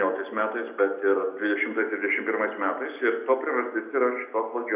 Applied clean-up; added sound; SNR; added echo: none; none; none; reverberation time 0.7 s.